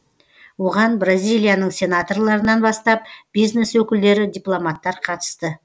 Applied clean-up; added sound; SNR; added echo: none; none; none; none.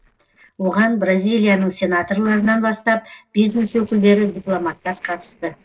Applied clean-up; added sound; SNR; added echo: neural separator model SepFormer DNS4.